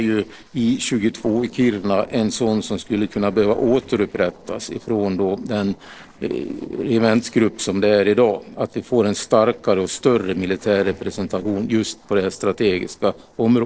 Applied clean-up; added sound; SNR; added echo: neural separator model SepFormer DNS4.